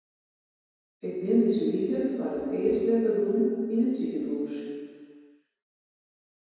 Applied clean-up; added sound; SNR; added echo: none; none; none; reverberation time 2.2 s.